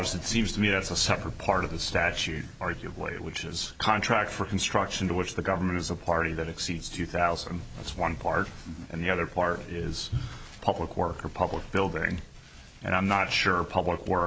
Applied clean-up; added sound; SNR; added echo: none; none; none; none.